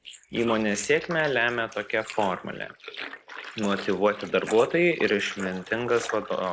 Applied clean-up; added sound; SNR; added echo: neural mask model Resemble Enhance denoiser.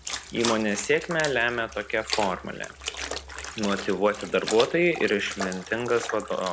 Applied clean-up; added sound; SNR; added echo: none; Trickle, dribble / Splash, splatter; 9 dB; none.